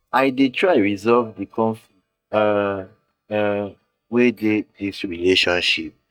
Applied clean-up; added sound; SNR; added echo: neural mask model DeepFilterNet 3.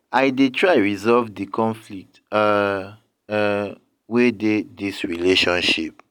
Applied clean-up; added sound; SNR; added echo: none; none; none; none.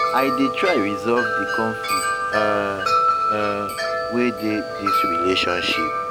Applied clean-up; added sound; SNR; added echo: none; Wind chime; -1 dB; none.